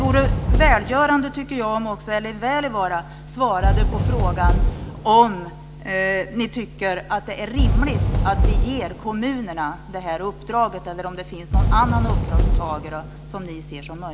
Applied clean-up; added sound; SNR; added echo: none; Fireworks; -1 dB; none.